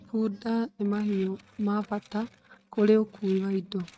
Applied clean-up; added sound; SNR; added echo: neural mask model RNNoise.